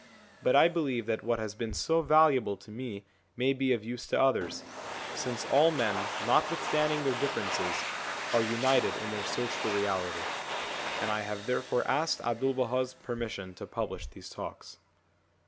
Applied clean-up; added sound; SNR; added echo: none; Domestic sounds, home sounds; 8 dB; none.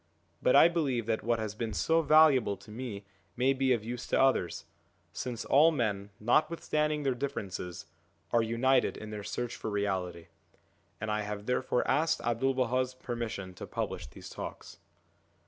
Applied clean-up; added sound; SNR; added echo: none; none; none; none.